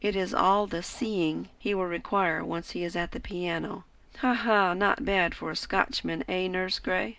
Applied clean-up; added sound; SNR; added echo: none; none; none; none.